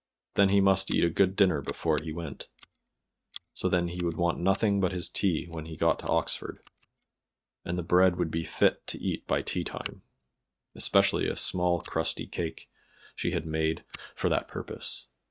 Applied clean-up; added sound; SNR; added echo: neural mask model RNNoise.